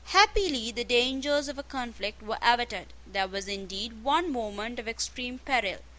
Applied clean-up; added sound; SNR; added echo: none; none; none; none.